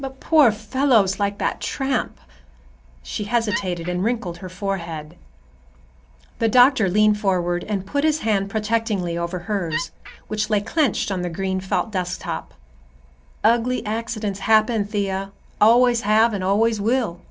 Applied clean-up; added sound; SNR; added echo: none; Wood; 9 dB; none.